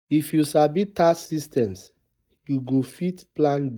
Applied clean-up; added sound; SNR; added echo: neural mask model DeepFilterNet 3.